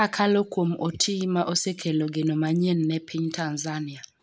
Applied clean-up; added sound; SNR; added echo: neural mask model Resemble Enhance denoiser.